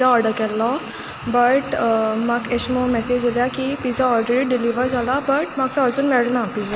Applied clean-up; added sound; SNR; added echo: none; Frying (food); 14 dB; none.